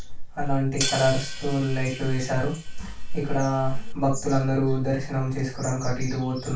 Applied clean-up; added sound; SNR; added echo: none; Hi-hat; 12 dB; reverberation time 0.2 s.